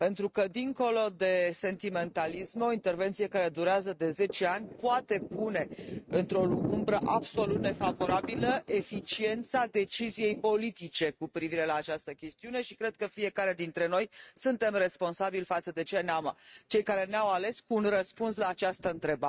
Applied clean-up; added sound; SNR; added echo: neural mask model RNNoise.